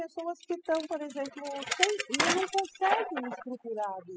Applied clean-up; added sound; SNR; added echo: classical method spectral subtraction.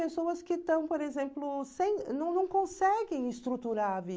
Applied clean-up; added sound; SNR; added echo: none; none; none; none.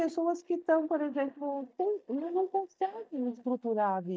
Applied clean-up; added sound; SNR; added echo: neural mask model DeepFilterNet 3.